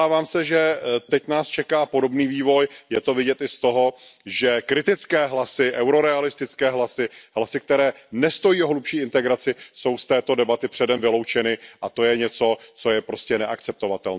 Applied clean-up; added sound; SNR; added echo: none; none; none; none.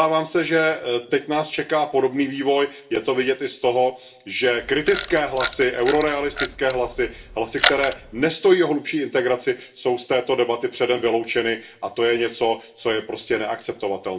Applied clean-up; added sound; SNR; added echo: none; Camera; 7 dB; reverberation time 0.4 s.